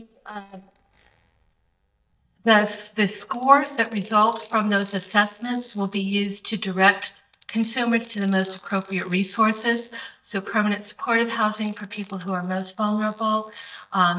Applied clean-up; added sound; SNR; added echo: neural mask model DeepFilterNet 3.